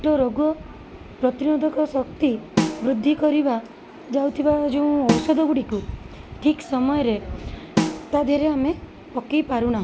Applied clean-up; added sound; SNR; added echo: none; Snare drum; 4 dB; none.